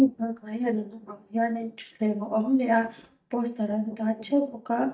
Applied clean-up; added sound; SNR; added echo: neural mask model DeepFilterNet 3.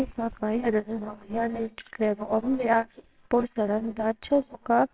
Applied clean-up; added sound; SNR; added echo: neural separator model SepFormer WHAMR!.